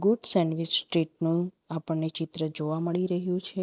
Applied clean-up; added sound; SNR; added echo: none; none; none; none.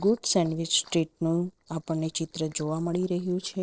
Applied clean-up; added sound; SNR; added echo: neural separator model SepFormer DNS4.